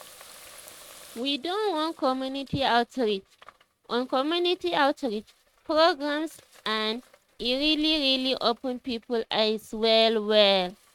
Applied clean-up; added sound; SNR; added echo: neural mask model RNNoise.